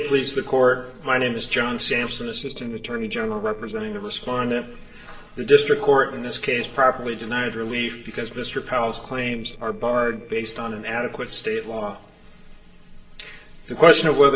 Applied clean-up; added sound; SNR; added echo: neural separator model SepFormer DNS4.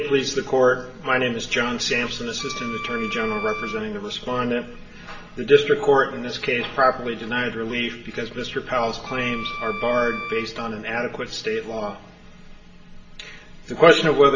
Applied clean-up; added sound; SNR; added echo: none; Wind instrument, woodwind instrument; 11 dB; reverberation time 2.0 s.